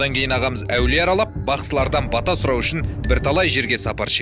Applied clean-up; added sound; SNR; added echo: none; Marimba, xylophone; 5 dB; none.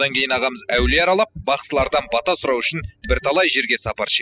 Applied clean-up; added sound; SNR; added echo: classical method spectral subtraction.